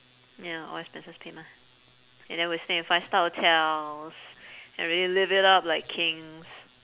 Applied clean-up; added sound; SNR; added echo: none; none; none; none.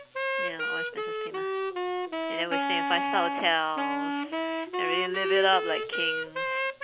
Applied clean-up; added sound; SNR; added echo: none; Wind instrument, woodwind instrument; -1 dB; none.